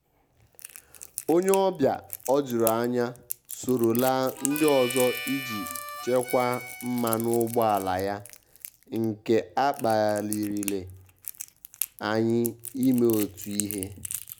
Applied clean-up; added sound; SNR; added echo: none; Crackle + Harmonica; 11 dB; none.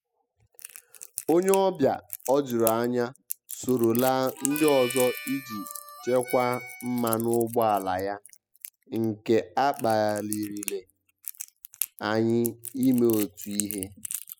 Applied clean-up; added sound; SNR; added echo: classical method spectral subtraction.